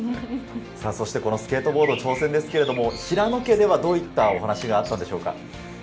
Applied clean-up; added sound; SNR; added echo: none; Bird; 16 dB; none.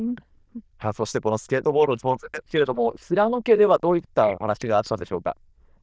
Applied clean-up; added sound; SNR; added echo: neural diffusion model UNIVERSE++.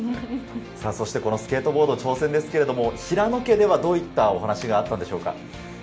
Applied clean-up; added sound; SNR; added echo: none; none; none; none.